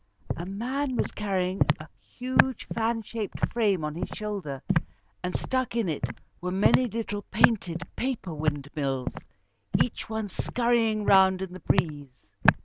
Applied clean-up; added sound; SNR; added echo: none; Walk, footsteps; 2 dB; none.